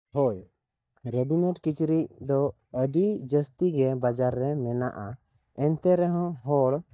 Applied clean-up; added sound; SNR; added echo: neural mask model DeepFilterNet 3.